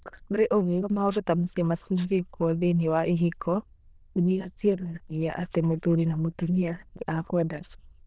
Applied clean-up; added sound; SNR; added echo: neural diffusion model UNIVERSE++.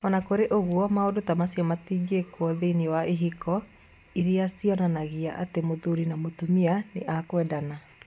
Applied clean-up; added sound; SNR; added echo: none; none; none; none.